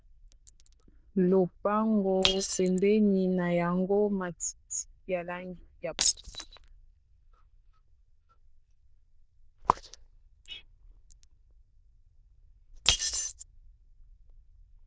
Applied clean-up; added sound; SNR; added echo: neural diffusion model UNIVERSE++.